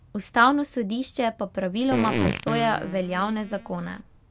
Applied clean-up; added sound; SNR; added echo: none; Fart; 5 dB; none.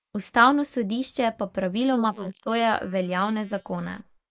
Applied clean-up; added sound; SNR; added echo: neural mask model Resemble Enhance denoiser.